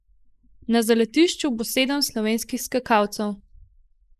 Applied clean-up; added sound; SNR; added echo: neural mask model Resemble Enhance denoiser.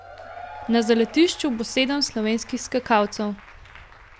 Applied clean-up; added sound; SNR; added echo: none; Applause / Crowd / Cheering; 19 dB; none.